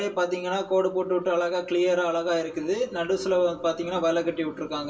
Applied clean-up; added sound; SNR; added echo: none; none; none; reverberation time 0.2 s.